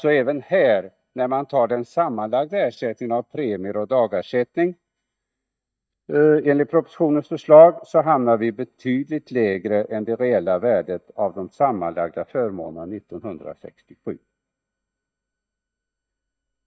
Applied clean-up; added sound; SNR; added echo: neural mask model DeepFilterNet 3.